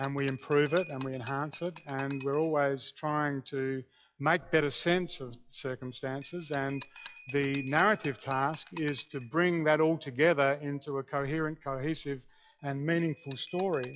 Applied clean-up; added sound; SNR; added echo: classical method log-MMSE.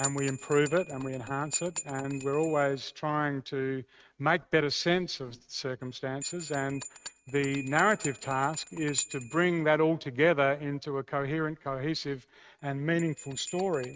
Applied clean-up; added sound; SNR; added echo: neural mask model RNNoise.